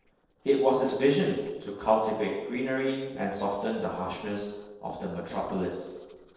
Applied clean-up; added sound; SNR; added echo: neural separator model SepFormer DNS4.